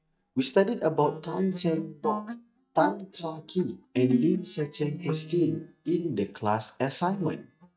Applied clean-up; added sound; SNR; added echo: neural mask model DeepFilterNet 3.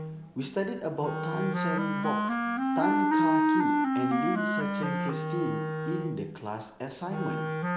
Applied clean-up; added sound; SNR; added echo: none; Wind instrument, woodwind instrument; -5 dB; none.